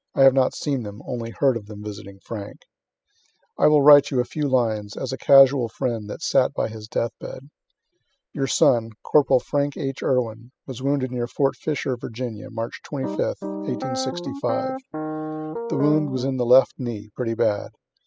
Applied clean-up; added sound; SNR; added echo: classical method spectral subtraction.